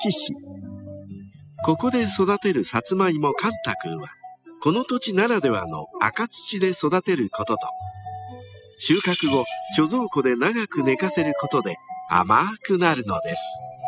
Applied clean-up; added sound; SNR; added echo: classical method spectral subtraction.